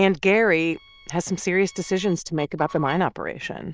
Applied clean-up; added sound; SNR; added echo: neural diffusion model UNIVERSE++.